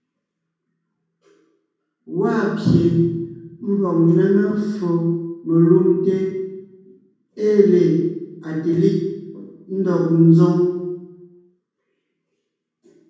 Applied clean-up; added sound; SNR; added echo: none; none; none; reverberation time 1.1 s.